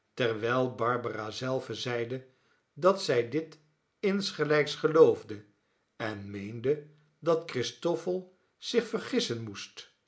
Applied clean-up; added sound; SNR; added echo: none; none; none; none.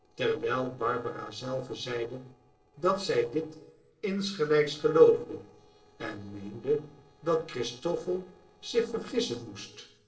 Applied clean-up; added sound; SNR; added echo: neural separator model SepFormer DNS4.